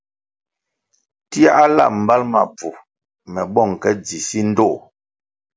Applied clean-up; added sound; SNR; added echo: none; none; none; none.